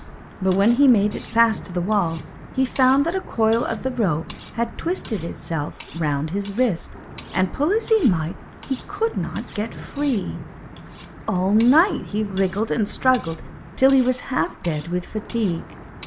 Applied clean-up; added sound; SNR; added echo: none; Thunder / Wind / Rain + Cutlery, silverware; 15 dB; none.